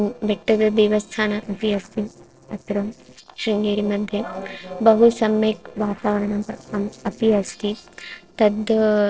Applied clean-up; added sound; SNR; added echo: neural separator model SepFormer DNS4.